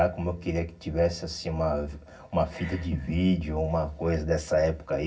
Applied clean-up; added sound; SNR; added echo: none; none; none; reverberation time 0.4 s.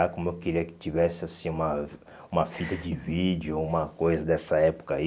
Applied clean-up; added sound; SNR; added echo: none; none; none; none.